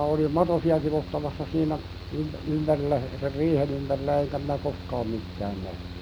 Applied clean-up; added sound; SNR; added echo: none; Mechanical fan; 10 dB; none.